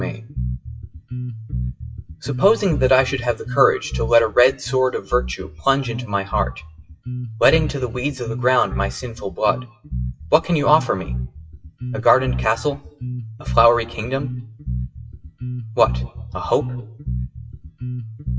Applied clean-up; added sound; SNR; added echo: classical method WPE with log-MMSE.